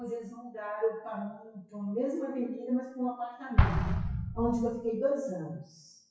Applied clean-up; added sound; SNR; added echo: classical method WPE with log-MMSE.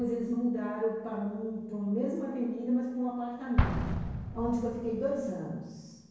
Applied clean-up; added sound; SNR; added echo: none; Explosion; 5 dB; reverberation time 1.0 s.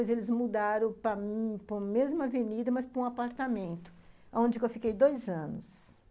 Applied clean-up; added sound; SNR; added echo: none; none; none; none.